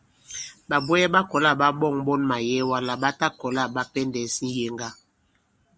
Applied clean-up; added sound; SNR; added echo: none; none; none; none.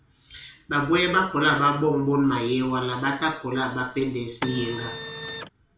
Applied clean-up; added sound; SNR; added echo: none; Printer; 8 dB; reverberation time 0.4 s.